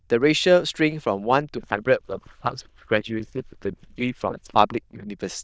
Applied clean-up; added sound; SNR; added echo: neural diffusion model UNIVERSE++.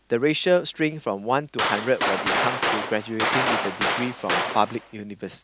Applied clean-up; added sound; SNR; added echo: none; Gunshot, gunfire; -1 dB; none.